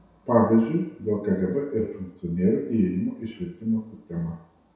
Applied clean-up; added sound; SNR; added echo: none; none; none; reverberation time 0.7 s.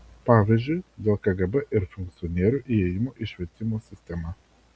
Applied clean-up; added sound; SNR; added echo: none; none; none; none.